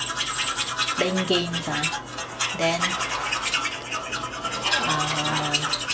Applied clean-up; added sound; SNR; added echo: none; Tools; -3 dB; none.